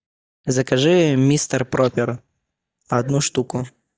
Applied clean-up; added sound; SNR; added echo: neural mask model DeepFilterNet 3.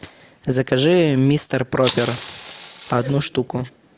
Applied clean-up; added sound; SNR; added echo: none; Fire; 11 dB; none.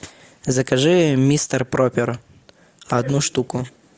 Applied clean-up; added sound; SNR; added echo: none; none; none; none.